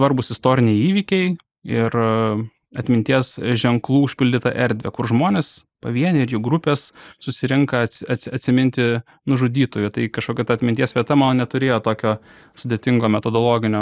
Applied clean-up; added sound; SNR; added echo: neural mask model Resemble Enhance denoiser.